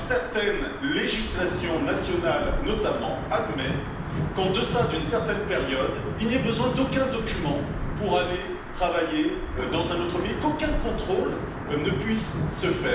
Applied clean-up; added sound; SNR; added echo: none; Thunder / Wind / Rain; 4 dB; reverberation time 0.9 s.